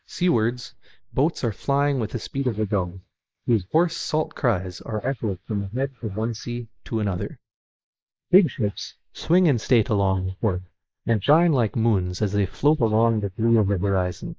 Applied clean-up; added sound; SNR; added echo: neural mask model Resemble Enhance denoiser.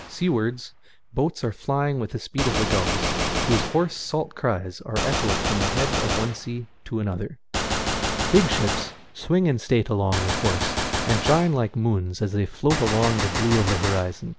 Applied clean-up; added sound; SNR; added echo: none; Gunshot, gunfire; 3 dB; none.